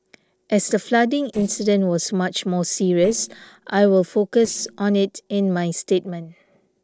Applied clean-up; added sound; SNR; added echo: neural separator model SepFormer DNS4.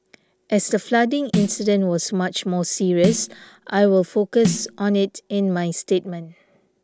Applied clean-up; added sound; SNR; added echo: none; Snare drum; 8 dB; none.